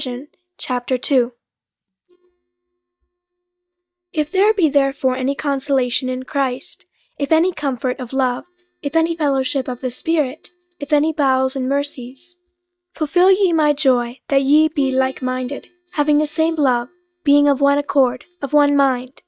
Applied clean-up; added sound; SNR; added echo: neural mask model DeepFilterNet 3.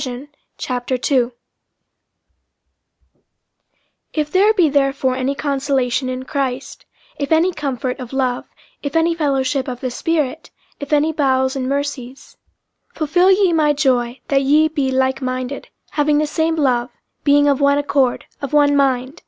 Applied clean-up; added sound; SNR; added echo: none; none; none; none.